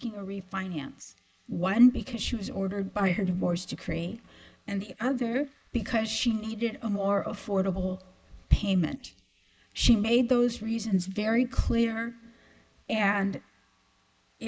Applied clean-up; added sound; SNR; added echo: neural mask model Resemble Enhance denoiser.